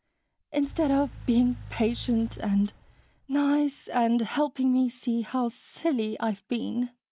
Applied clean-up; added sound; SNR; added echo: none; Engine / Car; 17 dB; none.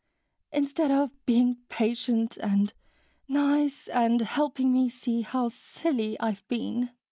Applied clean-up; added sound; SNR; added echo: none; none; none; none.